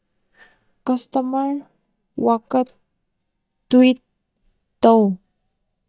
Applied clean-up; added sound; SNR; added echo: neural mask model DeepFilterNet 3.